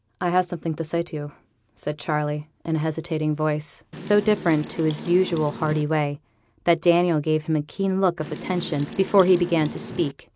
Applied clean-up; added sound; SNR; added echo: none; Wind; 11 dB; none.